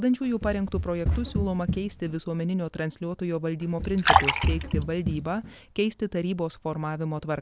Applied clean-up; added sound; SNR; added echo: none; Run + Fill (with liquid); -1 dB; none.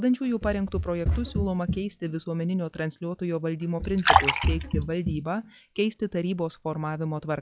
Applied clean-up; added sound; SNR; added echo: classical method log-MMSE.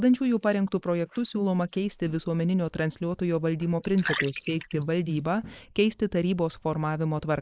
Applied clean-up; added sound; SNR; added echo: neural mask model Resemble Enhance denoiser.